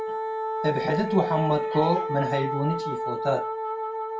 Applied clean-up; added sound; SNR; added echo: none; Wind instrument, woodwind instrument; 2 dB; reverberation time 0.2 s.